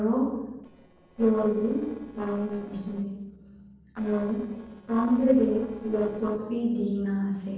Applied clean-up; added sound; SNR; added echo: neural separator model SepFormer DNS4.